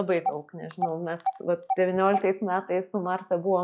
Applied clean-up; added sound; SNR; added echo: classical method log-MMSE.